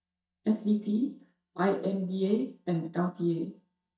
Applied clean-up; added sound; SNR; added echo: neural mask model DeepFilterNet 3.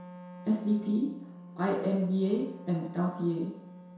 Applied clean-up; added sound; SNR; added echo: none; Wind instrument, woodwind instrument; 16 dB; reverberation time 0.7 s.